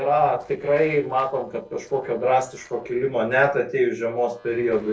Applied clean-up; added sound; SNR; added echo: neural separator model SepFormer DNS4.